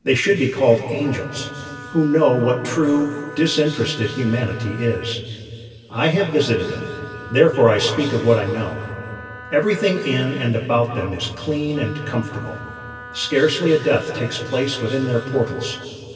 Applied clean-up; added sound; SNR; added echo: none; Wind instrument, woodwind instrument; 18 dB; reverberation time 2.6 s.